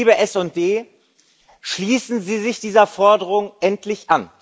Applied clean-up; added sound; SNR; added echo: none; none; none; none.